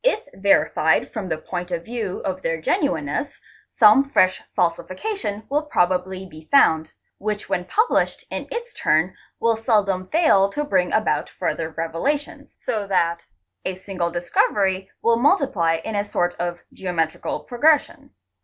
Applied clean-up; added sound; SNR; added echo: none; none; none; none.